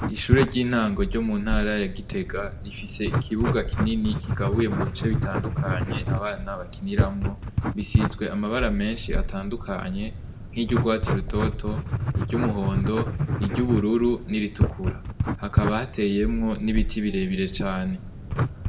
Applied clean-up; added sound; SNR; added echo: none; Writing; 0 dB; reverberation time 0.5 s.